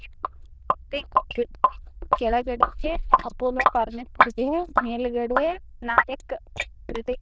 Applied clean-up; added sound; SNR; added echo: neural diffusion model UNIVERSE++.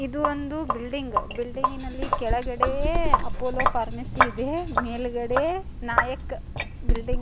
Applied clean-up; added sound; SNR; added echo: none; Sink (filling or washing); -4 dB; none.